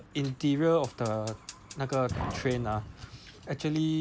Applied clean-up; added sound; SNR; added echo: none; Fire; 12 dB; none.